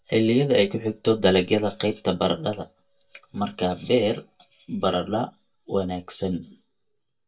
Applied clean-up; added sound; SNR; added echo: neural mask model DeepFilterNet 3.